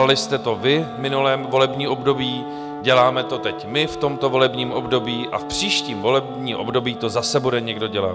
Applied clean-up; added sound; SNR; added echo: none; Wind instrument, woodwind instrument + Wind instrument, woodwind instrument; 10 dB; none.